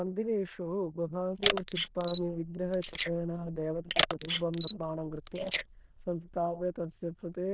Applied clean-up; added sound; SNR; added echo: neural diffusion model UNIVERSE++.